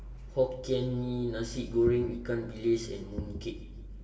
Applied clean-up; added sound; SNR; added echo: none; Fireworks; 14 dB; reverberation time 1.0 s.